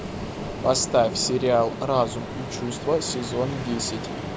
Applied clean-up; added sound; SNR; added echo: none; Ocean; 7 dB; none.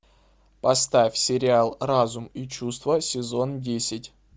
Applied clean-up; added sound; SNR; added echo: none; none; none; none.